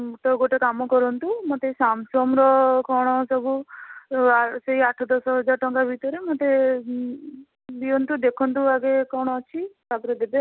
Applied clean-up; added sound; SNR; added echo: none; none; none; none.